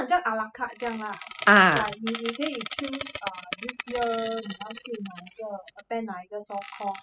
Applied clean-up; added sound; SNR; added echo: classical method spectral subtraction.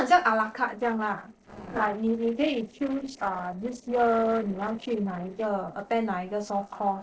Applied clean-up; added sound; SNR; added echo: neural separator model SepFormer DNS4.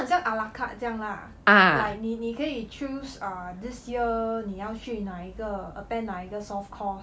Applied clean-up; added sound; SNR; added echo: none; none; none; none.